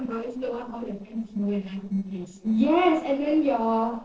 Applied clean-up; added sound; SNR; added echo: neural separator model SepFormer DNS4.